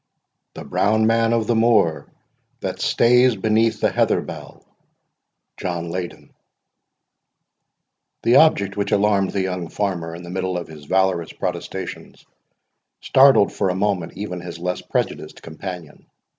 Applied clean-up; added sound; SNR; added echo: none; none; none; none.